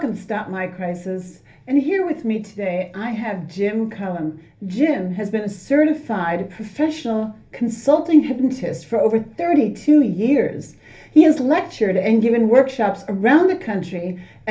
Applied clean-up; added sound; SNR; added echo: none; none; none; reverberation time 0.3 s.